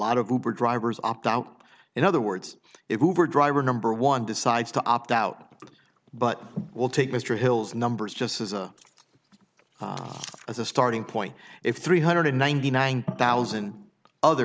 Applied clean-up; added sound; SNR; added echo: none; none; none; none.